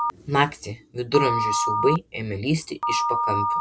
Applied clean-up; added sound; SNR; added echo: none; Telephone; 1 dB; none.